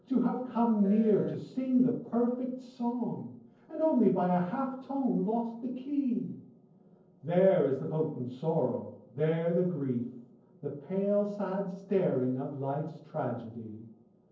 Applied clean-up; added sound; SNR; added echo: neural separator model SepFormer DNS4.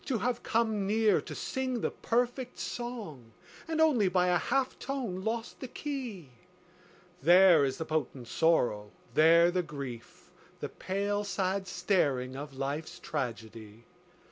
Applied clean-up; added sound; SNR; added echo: none; none; none; none.